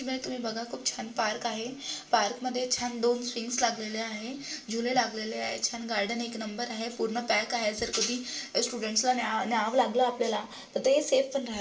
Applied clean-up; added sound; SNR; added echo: none; none; none; reverberation time 0.4 s.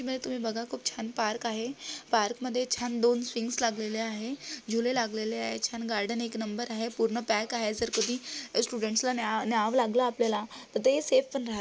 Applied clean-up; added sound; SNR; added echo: none; none; none; none.